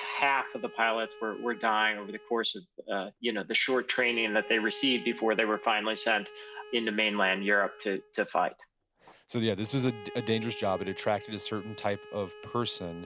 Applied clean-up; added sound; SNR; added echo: none; Bowed string instrument; 17 dB; none.